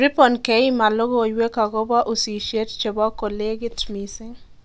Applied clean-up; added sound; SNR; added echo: none; Thunder; 18 dB; none.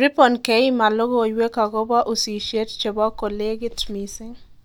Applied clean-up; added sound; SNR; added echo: neural mask model DeepFilterNet 3.